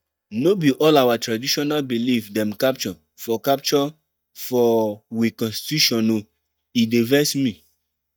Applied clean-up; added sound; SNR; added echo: neural mask model DeepFilterNet 3.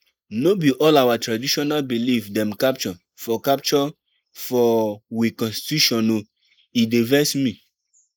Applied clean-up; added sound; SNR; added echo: neural mask model Resemble Enhance denoiser.